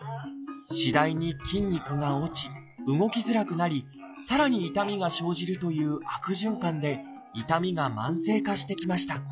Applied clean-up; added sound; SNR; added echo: classical method log-MMSE.